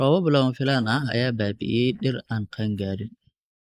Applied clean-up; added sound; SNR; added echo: neural mask model Resemble Enhance denoiser.